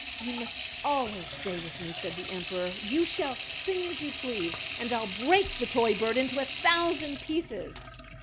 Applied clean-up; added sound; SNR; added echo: none; Sink (filling or washing) / Water tap, faucet; 4 dB; none.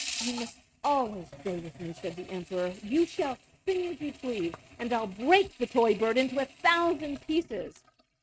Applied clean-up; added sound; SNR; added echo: neural mask model RNNoise.